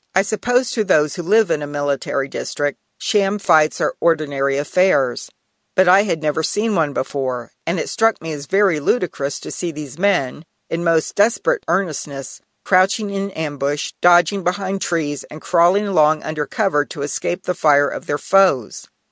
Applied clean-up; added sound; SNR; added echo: none; none; none; none.